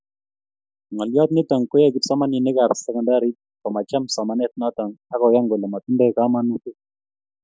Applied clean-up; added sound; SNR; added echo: none; none; none; none.